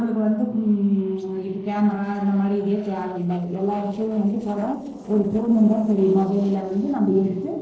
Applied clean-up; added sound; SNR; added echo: neural separator model SepFormer DNS4.